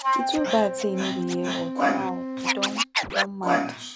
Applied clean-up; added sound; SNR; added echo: none; Wind instrument, woodwind instrument + Scratching (performance technique); -3 dB; none.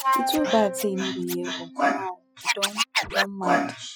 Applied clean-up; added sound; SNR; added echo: classical method spectral subtraction.